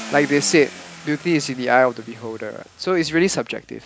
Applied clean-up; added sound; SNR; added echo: none; Car; 18 dB; none.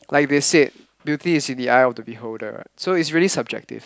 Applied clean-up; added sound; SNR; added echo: none; none; none; none.